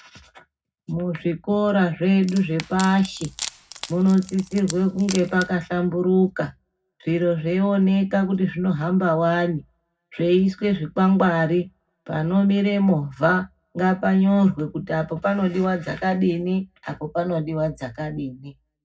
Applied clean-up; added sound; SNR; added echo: none; Wood; 15 dB; reverberation time 0.4 s.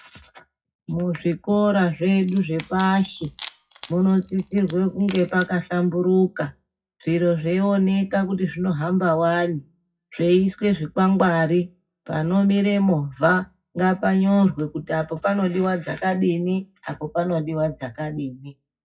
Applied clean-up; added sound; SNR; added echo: classical method WPE with log-MMSE.